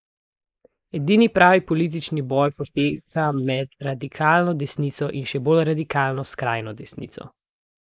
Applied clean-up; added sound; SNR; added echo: neural mask model Resemble Enhance denoiser.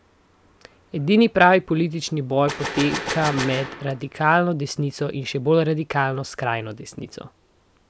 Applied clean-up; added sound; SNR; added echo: none; Gunshot, gunfire; 8 dB; none.